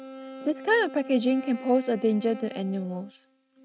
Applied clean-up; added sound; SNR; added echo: neural mask model RNNoise.